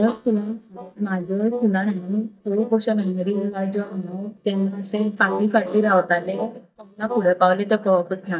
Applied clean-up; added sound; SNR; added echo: neural mask model DeepFilterNet 3.